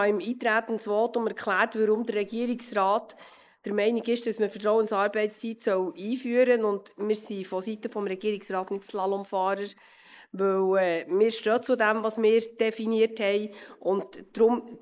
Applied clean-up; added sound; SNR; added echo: neural mask model Resemble Enhance denoiser.